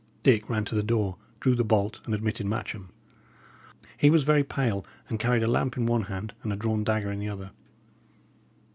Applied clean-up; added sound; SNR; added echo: none; none; none; none.